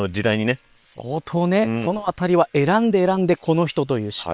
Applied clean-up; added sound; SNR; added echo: neural separator model SepFormer WHAM!.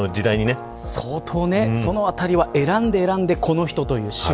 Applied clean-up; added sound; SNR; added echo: none; Brass instrument; 17 dB; none.